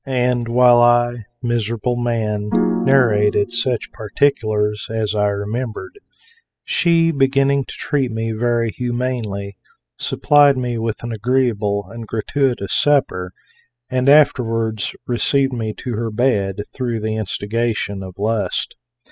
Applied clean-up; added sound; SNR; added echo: classical method spectral subtraction.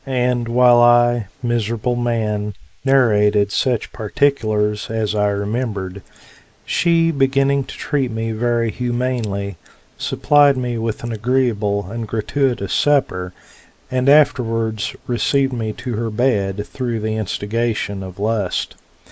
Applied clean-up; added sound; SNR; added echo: neural mask model Resemble Enhance denoiser.